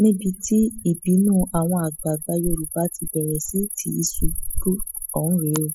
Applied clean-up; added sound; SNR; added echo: classical method spectral subtraction.